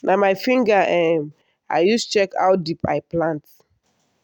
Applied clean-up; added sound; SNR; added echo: none; none; none; none.